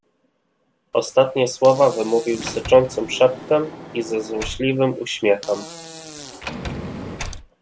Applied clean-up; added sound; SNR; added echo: none; Sliding door + Fart; 14 dB; none.